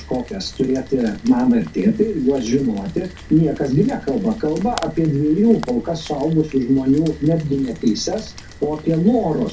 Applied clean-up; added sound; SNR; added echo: none; Rain; 18 dB; reverberation time 0.3 s.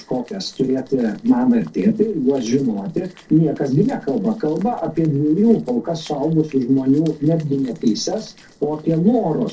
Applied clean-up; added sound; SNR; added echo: neural separator model SepFormer DNS4.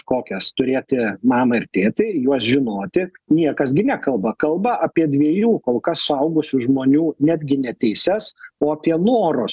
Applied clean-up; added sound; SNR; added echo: none; none; none; none.